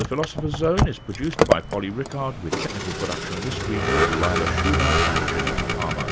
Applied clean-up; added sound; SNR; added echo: none; Vehicle; -4 dB; none.